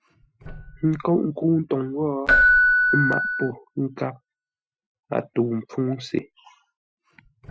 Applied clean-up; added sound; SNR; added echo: classical method Wiener filter.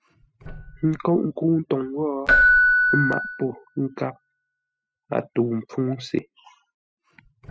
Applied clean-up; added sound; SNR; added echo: classical method spectral subtraction.